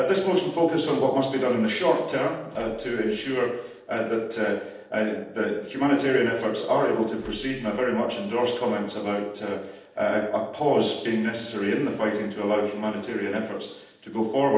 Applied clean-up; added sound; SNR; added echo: neural separator model SepFormer DNS4.